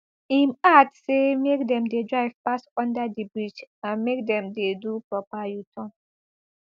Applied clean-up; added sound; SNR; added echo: none; none; none; none.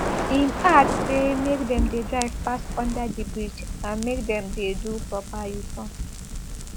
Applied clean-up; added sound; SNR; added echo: none; Crackle; 3 dB; none.